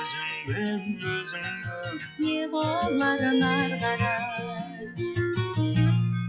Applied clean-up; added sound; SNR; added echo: classical method log-MMSE.